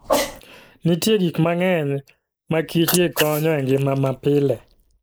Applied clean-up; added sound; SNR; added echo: neural mask model Resemble Enhance denoiser.